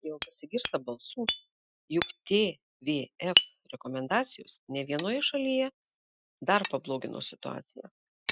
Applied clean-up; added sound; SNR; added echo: classical method Wiener filter.